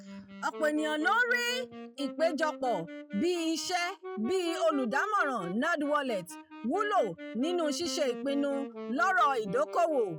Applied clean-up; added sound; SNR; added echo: classical method log-MMSE.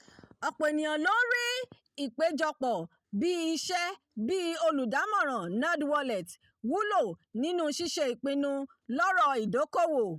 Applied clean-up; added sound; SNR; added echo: none; none; none; none.